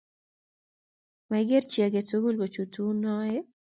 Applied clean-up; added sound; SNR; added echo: none; none; none; none.